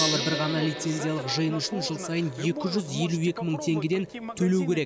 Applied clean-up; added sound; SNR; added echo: none; Gong; 9 dB; none.